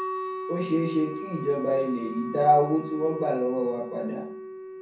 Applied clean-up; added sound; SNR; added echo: none; Wind instrument, woodwind instrument; 9 dB; reverberation time 0.6 s.